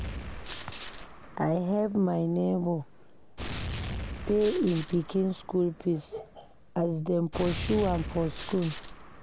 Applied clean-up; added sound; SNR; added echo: none; Gunshot, gunfire; 9 dB; none.